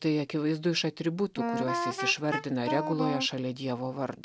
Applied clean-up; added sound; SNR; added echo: none; Wind instrument, woodwind instrument; 2 dB; none.